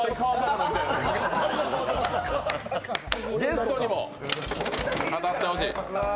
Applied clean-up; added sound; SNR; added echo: none; none; none; none.